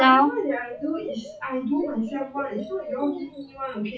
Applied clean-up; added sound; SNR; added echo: classical method WPE with log-MMSE.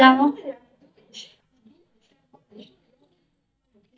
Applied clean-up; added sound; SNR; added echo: neural mask model DeepFilterNet 3.